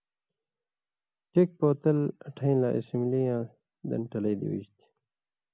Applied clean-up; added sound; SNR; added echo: none; none; none; none.